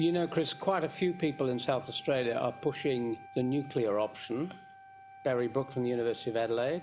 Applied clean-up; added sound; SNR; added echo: none; Wind instrument, woodwind instrument; 19 dB; none.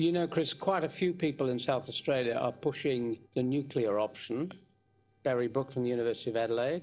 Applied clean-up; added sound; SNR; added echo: neural separator model SepFormer DNS4.